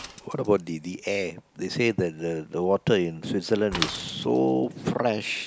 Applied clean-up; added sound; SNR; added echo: none; Mechanisms / Bicycle; 15 dB; none.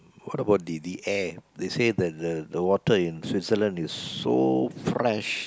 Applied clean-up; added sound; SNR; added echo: none; none; none; none.